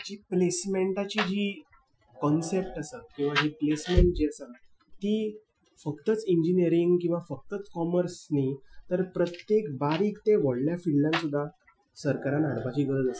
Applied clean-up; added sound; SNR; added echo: classical method Wiener filter.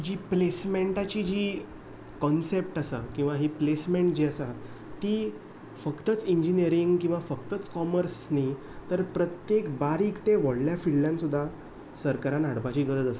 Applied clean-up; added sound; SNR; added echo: none; none; none; none.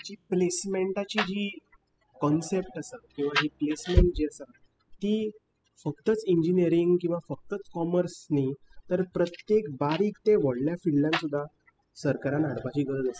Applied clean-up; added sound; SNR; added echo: classical method spectral subtraction.